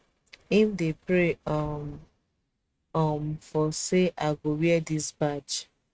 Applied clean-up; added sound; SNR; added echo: neural mask model RNNoise.